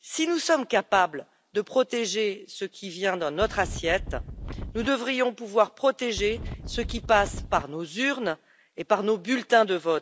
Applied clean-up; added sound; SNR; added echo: none; Wind; 9 dB; none.